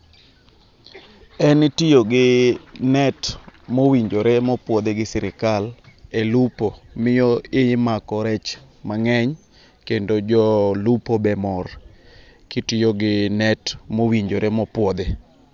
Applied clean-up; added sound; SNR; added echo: none; none; none; none.